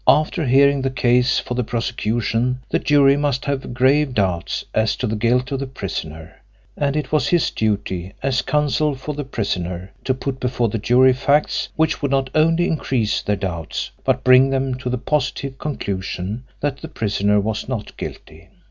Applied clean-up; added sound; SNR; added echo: none; none; none; none.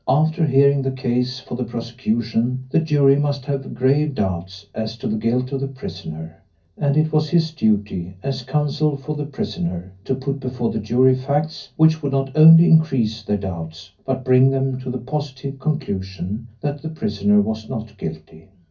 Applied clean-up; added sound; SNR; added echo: none; none; none; reverberation time 0.3 s.